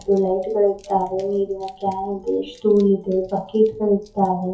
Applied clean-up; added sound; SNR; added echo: classical method WPE with log-MMSE.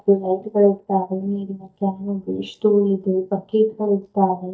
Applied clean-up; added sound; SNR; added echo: neural mask model DeepFilterNet 3.